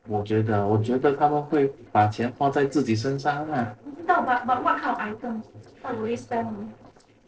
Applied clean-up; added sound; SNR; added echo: neural separator model SepFormer DNS4.